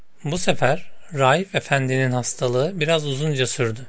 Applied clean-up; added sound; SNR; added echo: none; none; none; none.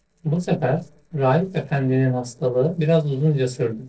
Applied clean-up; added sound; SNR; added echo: neural separator model SepFormer DNS4.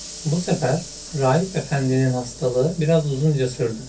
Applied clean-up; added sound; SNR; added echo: none; Sliding door / Hiss; 16 dB; reverberation time 0.3 s.